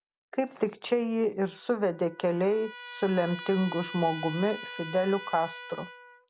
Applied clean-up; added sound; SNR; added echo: none; Trumpet; 15 dB; none.